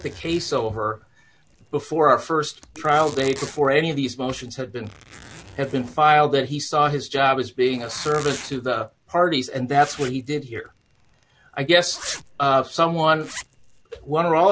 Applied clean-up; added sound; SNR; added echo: none; Zipper (clothing); 19 dB; none.